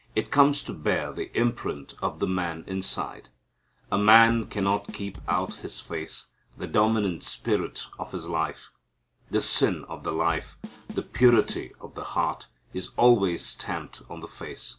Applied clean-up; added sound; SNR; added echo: none; Drum kit; 15 dB; none.